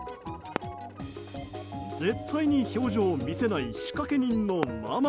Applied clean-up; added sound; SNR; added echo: none; Fireworks + Bowed string instrument; 12 dB; none.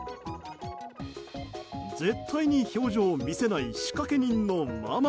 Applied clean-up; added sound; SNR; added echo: none; none; none; none.